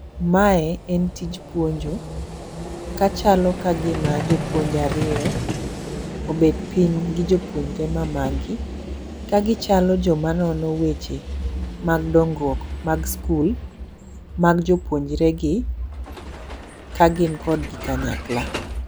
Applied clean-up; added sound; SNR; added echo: none; Vehicle; 10 dB; none.